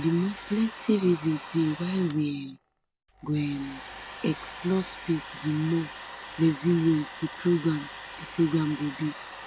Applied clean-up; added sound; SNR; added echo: none; Domestic sounds, home sounds; 14 dB; none.